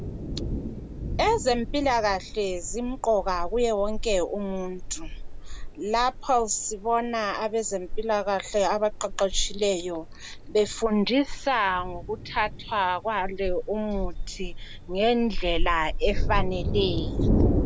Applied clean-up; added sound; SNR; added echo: none; Thunder; 3 dB; none.